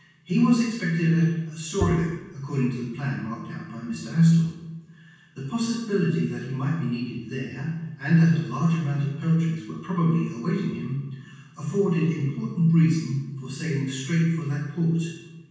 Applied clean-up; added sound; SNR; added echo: none; Bowed string instrument; 6 dB; reverberation time 1.2 s.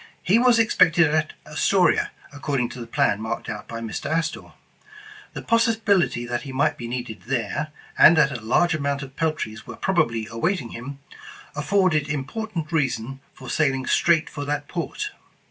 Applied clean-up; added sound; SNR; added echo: none; none; none; none.